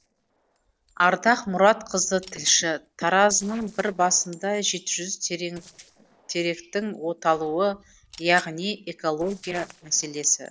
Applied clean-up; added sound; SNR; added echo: neural separator model SepFormer DNS4.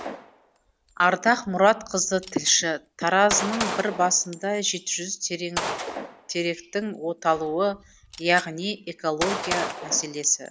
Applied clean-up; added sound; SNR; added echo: none; Gunshot, gunfire; 10 dB; none.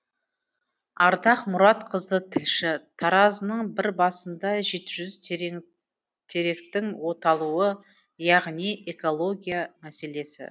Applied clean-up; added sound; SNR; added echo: none; none; none; none.